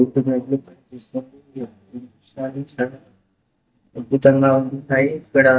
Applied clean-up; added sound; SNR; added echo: neural mask model DeepFilterNet 3.